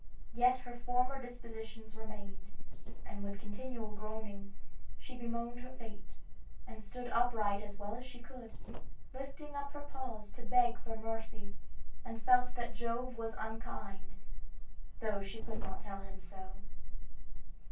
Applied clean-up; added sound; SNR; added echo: neural separator model SepFormer DNS4.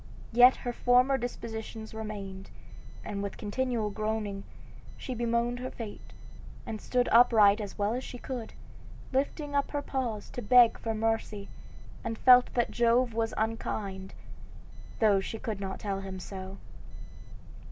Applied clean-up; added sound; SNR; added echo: none; none; none; none.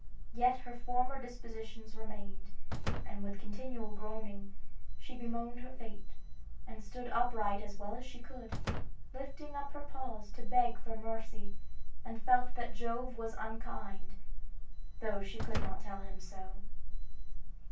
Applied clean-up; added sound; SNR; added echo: none; Slam; 17 dB; reverberation time 0.2 s.